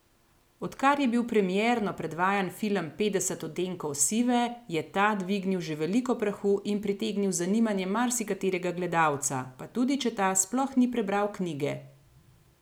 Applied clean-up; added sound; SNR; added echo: none; none; none; none.